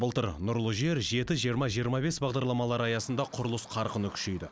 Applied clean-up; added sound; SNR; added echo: none; none; none; none.